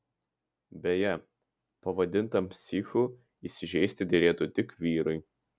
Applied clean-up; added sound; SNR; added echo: none; none; none; none.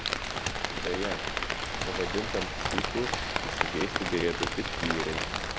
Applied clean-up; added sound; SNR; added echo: none; Rain; -3 dB; none.